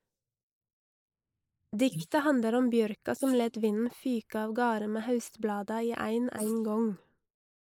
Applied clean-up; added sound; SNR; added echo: neural mask model Resemble Enhance denoiser.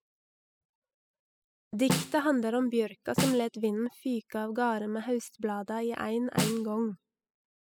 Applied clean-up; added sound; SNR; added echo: classical method spectral subtraction.